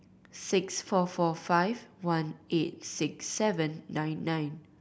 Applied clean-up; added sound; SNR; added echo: none; none; none; none.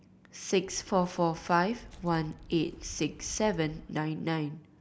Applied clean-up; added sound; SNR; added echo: none; Walk, footsteps; 18 dB; none.